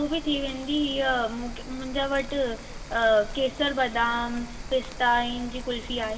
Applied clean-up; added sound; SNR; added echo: none; Rain; 11 dB; reverberation time 1.6 s.